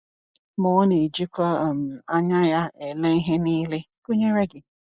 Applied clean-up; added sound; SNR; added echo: neural mask model Resemble Enhance denoiser.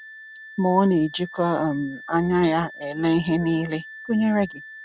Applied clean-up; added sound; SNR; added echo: none; Wind instrument, woodwind instrument; 17 dB; none.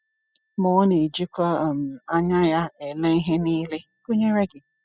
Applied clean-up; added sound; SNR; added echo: classical method spectral subtraction.